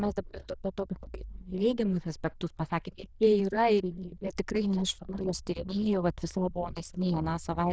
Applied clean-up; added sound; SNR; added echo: neural diffusion model UNIVERSE++.